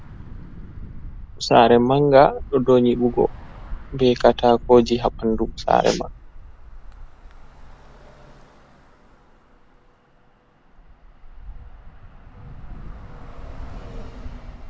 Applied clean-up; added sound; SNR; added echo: none; Traffic noise, roadway noise / Bus; 14 dB; none.